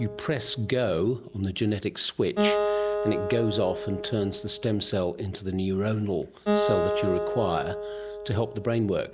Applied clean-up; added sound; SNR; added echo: none; Acoustic guitar; 3 dB; none.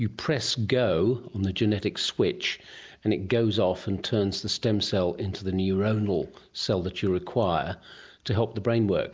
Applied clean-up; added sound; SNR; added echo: none; none; none; none.